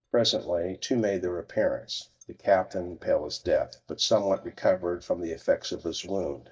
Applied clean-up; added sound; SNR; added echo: neural mask model DeepFilterNet 3.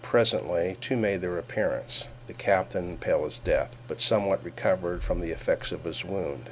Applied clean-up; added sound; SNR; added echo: none; none; none; none.